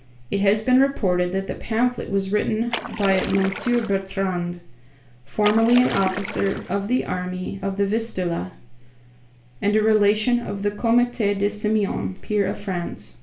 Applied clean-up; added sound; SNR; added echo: none; Splash, splatter; 9 dB; reverberation time 0.3 s.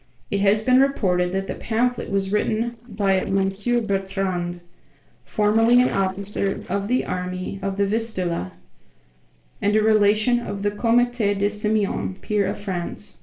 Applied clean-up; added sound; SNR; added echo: neural separator model SepFormer DNS4.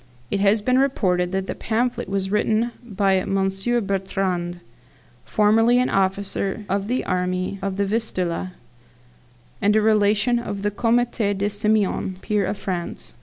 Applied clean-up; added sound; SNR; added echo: none; none; none; none.